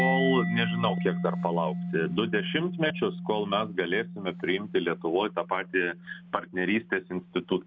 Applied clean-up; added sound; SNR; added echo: none; Mallet percussion; 5 dB; none.